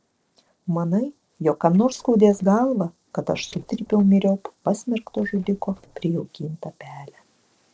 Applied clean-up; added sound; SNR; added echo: neural separator model SepFormer DNS4.